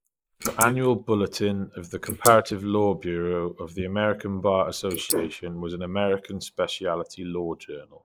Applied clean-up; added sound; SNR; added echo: neural mask model Resemble Enhance denoiser.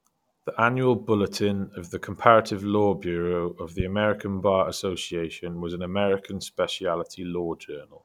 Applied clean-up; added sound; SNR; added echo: none; none; none; none.